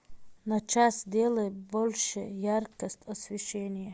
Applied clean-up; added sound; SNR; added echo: none; none; none; none.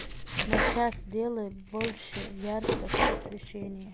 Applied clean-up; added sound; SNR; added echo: none; Domestic sounds, home sounds; -2 dB; none.